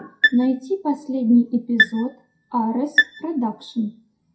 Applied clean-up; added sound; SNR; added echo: classical method WPE with log-MMSE.